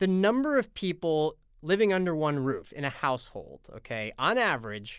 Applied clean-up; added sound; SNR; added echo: none; none; none; none.